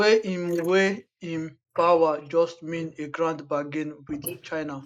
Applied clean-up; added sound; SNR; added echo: neural mask model Resemble Enhance denoiser.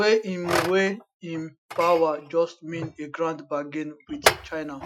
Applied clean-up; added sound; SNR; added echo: classical method Wiener filter.